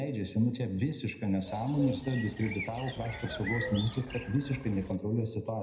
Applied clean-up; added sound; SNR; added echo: none; Bird; 9 dB; reverberation time 0.8 s.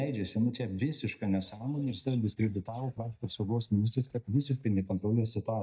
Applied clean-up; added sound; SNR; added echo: neural mask model DeepFilterNet 3.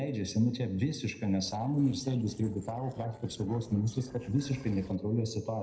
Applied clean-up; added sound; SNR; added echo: neural separator model SepFormer DNS4.